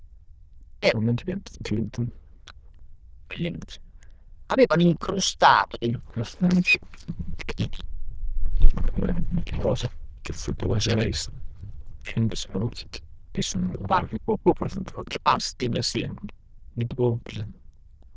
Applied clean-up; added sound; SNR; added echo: neural diffusion model UNIVERSE++.